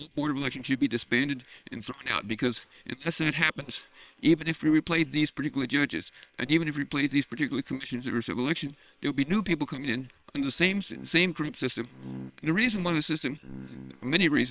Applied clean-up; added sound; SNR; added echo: neural separator model SepFormer WHAM!.